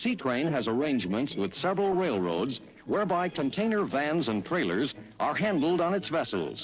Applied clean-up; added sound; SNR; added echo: neural separator model SepFormer DNS4.